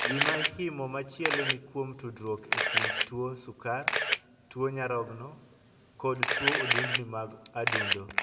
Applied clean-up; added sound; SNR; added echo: none; Camera; -3 dB; reverberation time 1.5 s.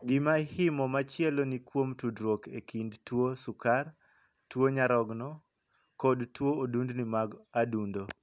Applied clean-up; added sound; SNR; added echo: none; none; none; none.